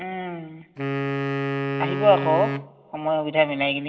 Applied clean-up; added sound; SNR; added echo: none; Wind instrument, woodwind instrument; 4 dB; reverberation time 1.3 s.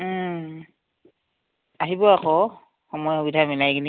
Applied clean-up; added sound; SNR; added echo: none; none; none; none.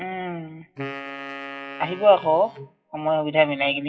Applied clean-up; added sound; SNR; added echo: classical method WPE with log-MMSE.